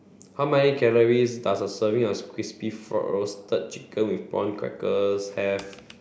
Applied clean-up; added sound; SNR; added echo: none; none; none; none.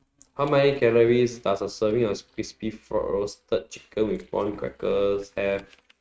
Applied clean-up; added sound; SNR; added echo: neural mask model RNNoise.